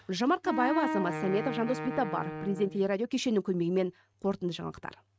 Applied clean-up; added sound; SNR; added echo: neural mask model RNNoise.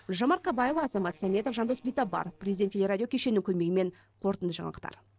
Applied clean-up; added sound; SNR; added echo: neural separator model SepFormer DNS4.